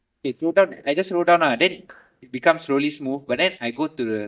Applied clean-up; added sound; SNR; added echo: neural mask model DeepFilterNet 3.